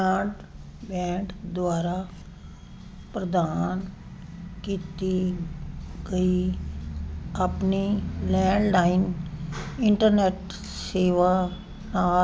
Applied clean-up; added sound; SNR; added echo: none; none; none; none.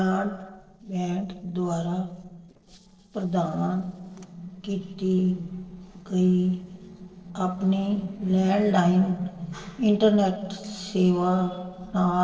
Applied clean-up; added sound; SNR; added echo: neural separator model SepFormer DNS4.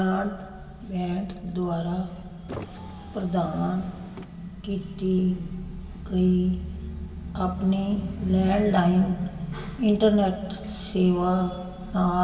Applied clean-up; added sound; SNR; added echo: none; Car; 15 dB; reverberation time 2.5 s.